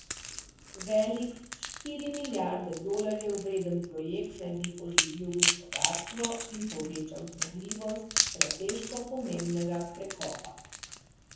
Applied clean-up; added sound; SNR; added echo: none; Crack / Crackle; 0 dB; reverberation time 0.7 s.